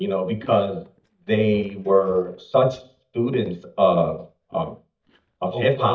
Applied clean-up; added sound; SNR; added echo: neural mask model DeepFilterNet 3.